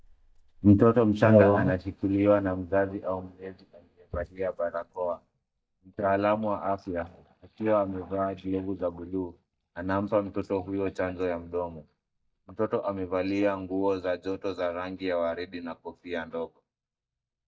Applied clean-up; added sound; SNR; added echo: neural mask model DeepFilterNet 3.